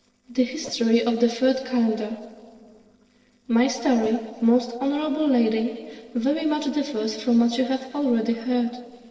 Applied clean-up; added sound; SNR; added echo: neural separator model SepFormer DNS4.